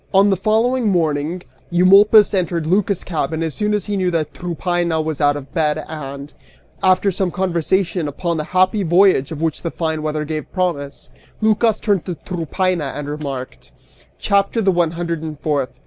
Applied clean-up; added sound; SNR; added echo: none; none; none; none.